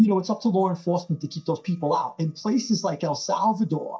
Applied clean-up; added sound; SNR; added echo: neural mask model DeepFilterNet 3.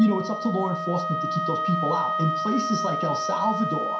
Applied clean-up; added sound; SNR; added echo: none; Wind instrument, woodwind instrument; 2 dB; reverberation time 0.5 s.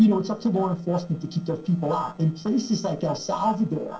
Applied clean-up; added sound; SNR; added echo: neural separator model SepFormer DNS4.